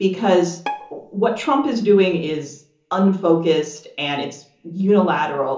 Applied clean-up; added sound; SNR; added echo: none; Bowed string instrument; 16 dB; reverberation time 0.8 s.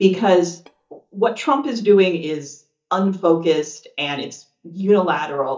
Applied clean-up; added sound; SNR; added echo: neural mask model DeepFilterNet 3.